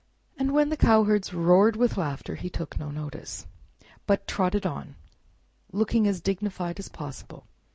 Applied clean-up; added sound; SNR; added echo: none; none; none; none.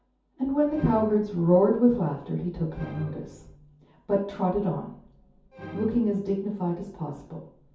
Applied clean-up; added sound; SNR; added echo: none; Musical instrument; 19 dB; reverberation time 0.6 s.